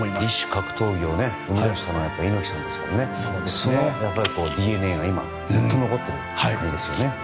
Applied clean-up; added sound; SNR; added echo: none; none; none; none.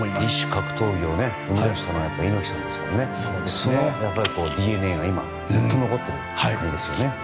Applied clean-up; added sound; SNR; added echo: none; Bowed string instrument; 13 dB; none.